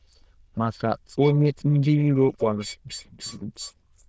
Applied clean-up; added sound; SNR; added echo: neural diffusion model UNIVERSE++.